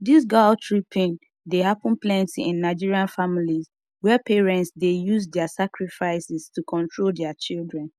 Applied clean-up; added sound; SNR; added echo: none; none; none; none.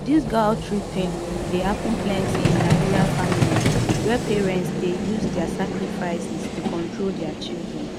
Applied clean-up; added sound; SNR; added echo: none; Vehicle; -2 dB; none.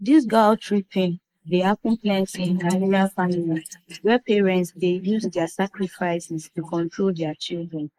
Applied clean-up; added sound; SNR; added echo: neural mask model Resemble Enhance denoiser.